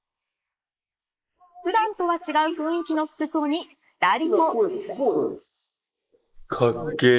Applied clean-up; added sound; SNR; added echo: neural mask model Resemble Enhance denoiser.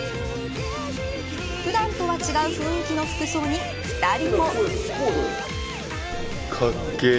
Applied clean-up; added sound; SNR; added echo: none; Telephone; 15 dB; none.